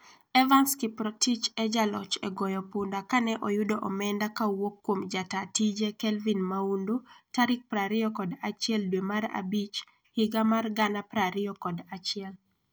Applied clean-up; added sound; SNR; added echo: none; none; none; none.